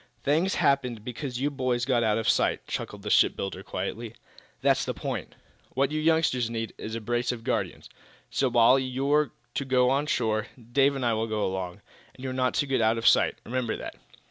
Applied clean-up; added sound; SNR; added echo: none; none; none; none.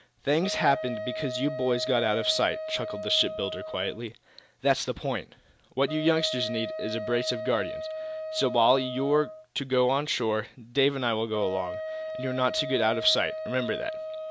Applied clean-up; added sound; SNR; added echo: none; Wind instrument, woodwind instrument; 8 dB; none.